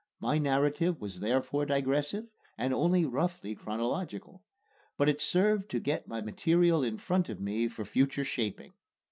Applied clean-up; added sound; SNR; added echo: none; none; none; none.